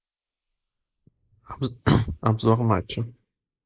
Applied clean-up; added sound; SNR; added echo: neural mask model Resemble Enhance denoiser.